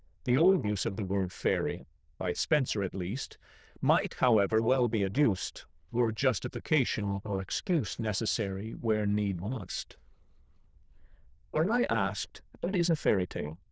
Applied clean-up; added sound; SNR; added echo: neural diffusion model UNIVERSE++.